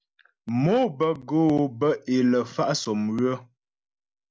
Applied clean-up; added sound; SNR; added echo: none; none; none; none.